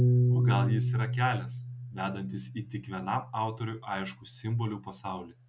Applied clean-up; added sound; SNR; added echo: none; Piano; -4 dB; none.